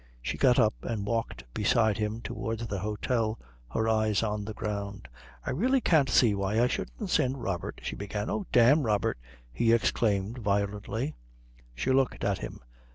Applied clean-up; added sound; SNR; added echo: none; none; none; none.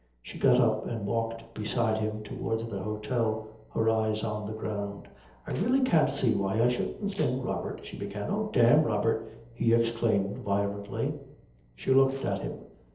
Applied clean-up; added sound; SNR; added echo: neural separator model SepFormer DNS4.